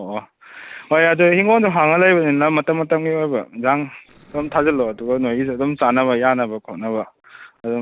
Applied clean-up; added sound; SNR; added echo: neural separator model SepFormer DNS4.